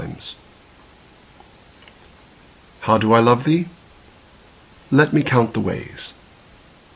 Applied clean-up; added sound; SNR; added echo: none; none; none; none.